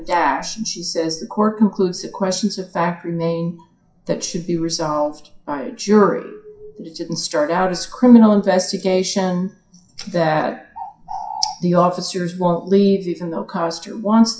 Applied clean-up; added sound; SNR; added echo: classical method WPE with log-MMSE.